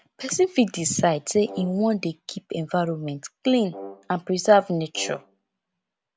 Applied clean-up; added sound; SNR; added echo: none; Brass instrument; 18 dB; none.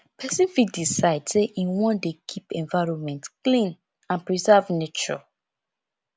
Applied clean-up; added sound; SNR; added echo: none; none; none; none.